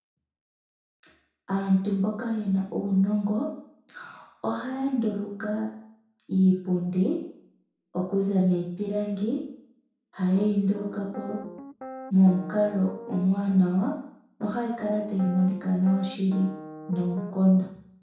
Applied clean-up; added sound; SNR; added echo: none; Piano; 14 dB; reverberation time 0.5 s.